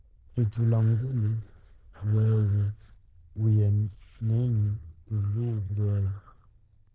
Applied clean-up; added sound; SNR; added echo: neural diffusion model UNIVERSE++.